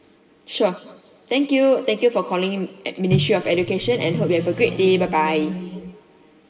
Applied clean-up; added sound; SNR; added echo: none; Microwave oven; 6 dB; reverberation time 2.8 s.